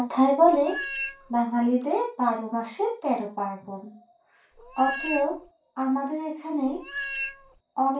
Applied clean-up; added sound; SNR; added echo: none; Meow; 9 dB; reverberation time 0.3 s.